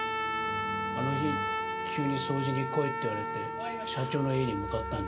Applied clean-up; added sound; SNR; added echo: none; Trumpet; 1 dB; none.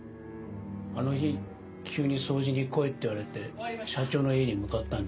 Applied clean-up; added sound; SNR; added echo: none; none; none; none.